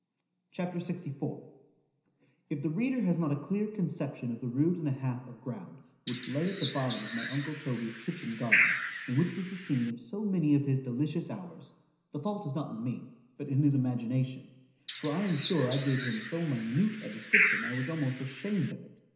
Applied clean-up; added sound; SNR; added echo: none; Bird; 1 dB; reverberation time 0.9 s.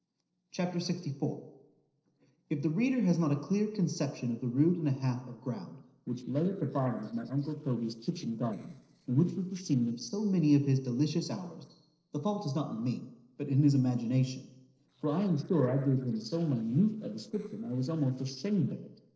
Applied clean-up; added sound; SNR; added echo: neural separator model SepFormer DNS4.